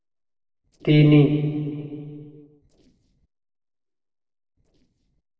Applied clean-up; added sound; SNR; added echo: neural separator model SepFormer DNS4.